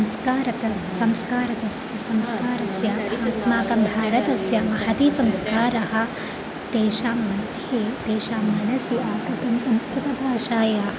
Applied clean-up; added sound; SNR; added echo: none; none; none; none.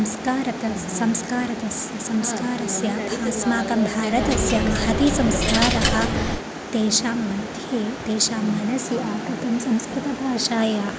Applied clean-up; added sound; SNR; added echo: none; Coin (dropping); 0 dB; none.